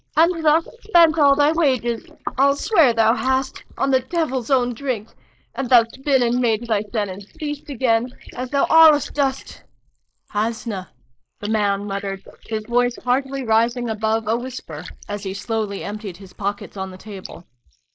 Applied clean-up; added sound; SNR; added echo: neural mask model Resemble Enhance denoiser.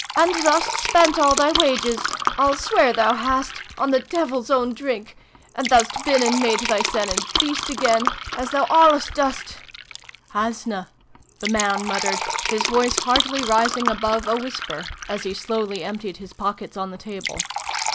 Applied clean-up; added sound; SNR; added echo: none; Fill (with liquid); 6 dB; none.